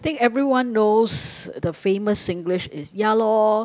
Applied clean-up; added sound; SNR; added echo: none; none; none; none.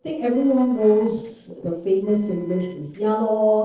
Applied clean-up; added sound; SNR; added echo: neural separator model SepFormer DNS4.